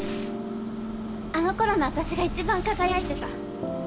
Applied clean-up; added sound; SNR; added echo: none; Microwave oven + Boom; 6 dB; none.